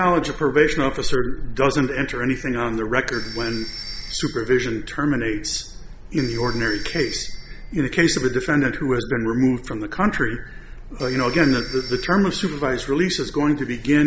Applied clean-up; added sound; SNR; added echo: none; Telephone; 19 dB; none.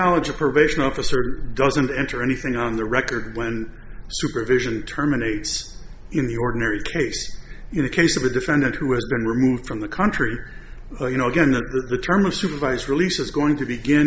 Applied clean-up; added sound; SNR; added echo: none; none; none; none.